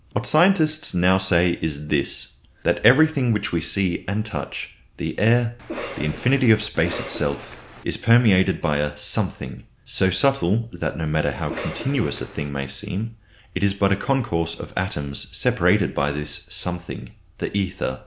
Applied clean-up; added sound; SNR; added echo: none; Cough; 12 dB; none.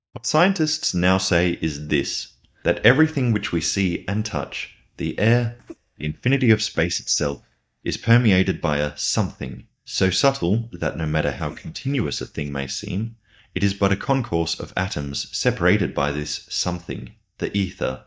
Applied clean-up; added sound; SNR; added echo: neural mask model DeepFilterNet 3.